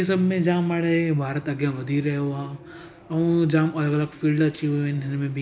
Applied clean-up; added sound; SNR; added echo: none; none; none; none.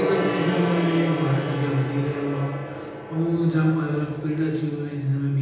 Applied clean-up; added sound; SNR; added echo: none; Gong; 6 dB; reverberation time 1.0 s.